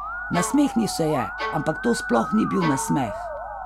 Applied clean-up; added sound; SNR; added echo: none; Bowed string instrument + Musical instrument; 6 dB; none.